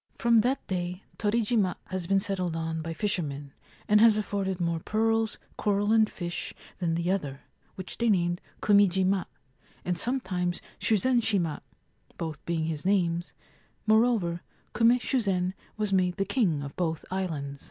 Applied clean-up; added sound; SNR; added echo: none; none; none; none.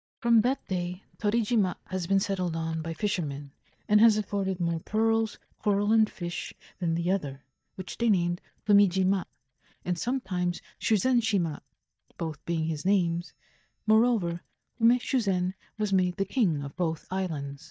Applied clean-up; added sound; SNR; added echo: neural mask model DeepFilterNet 3.